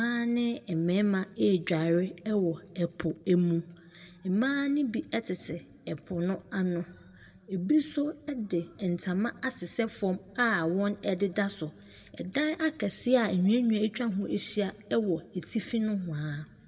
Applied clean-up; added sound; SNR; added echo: none; none; none; reverberation time 0.8 s.